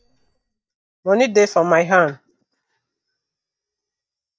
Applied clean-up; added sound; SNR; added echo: neural mask model DeepFilterNet 3.